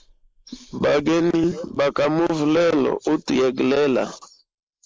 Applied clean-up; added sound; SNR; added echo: neural mask model Resemble Enhance denoiser.